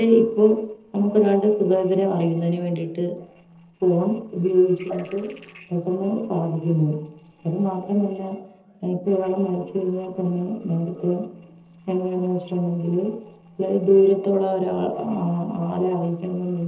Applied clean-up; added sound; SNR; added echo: neural separator model SepFormer DNS4.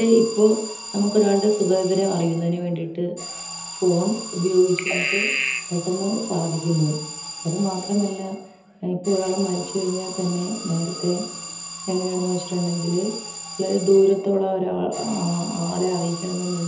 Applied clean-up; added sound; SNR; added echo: none; Alarm; 12 dB; reverberation time 1.2 s.